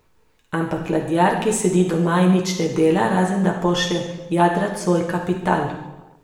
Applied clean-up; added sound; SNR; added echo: none; none; none; reverberation time 0.9 s.